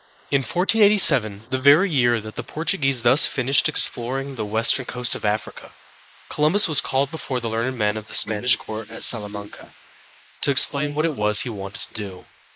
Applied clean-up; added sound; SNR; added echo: neural mask model Resemble Enhance denoiser.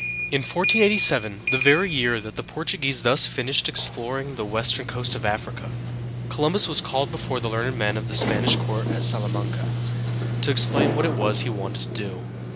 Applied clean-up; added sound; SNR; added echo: none; Sliding door; 2 dB; none.